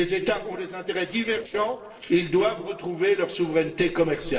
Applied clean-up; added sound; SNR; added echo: neural separator model SepFormer DNS4.